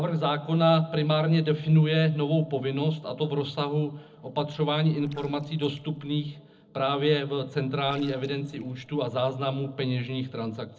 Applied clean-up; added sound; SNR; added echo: neural separator model SepFormer DNS4.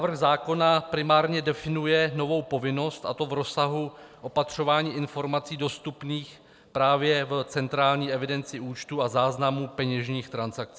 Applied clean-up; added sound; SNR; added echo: none; none; none; none.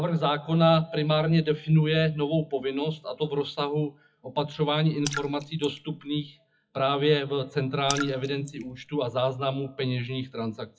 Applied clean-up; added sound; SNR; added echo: classical method WPE with log-MMSE.